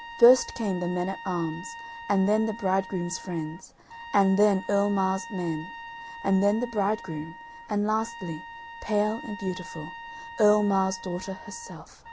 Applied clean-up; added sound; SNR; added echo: none; Trumpet; 15 dB; none.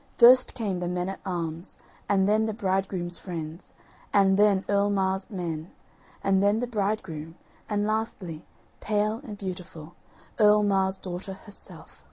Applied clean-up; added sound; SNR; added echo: none; none; none; none.